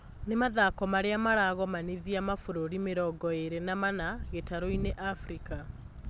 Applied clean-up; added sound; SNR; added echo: none; none; none; none.